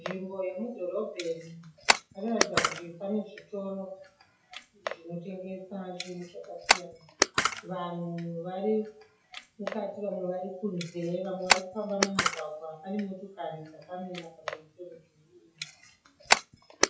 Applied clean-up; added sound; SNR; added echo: classical method WPE with log-MMSE.